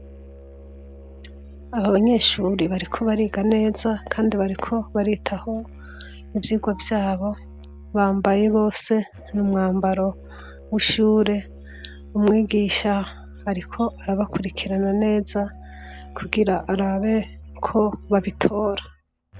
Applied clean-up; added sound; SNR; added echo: none; Musical instrument; 18 dB; none.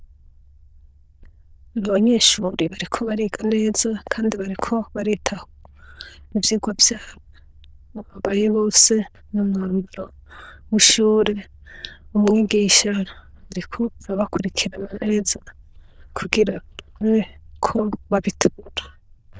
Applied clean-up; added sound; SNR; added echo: neural diffusion model UNIVERSE++.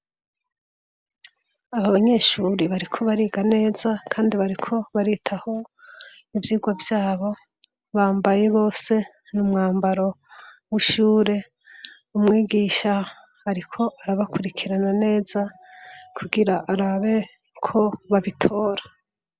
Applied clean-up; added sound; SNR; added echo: none; none; none; none.